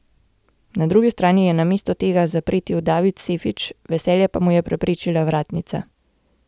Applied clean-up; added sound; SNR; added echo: none; none; none; none.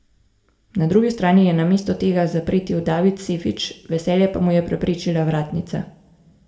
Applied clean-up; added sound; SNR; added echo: none; none; none; reverberation time 0.6 s.